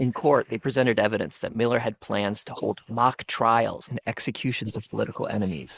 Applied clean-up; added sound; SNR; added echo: neural mask model Resemble Enhance denoiser.